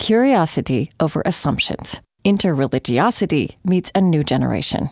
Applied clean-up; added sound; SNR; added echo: none; none; none; none.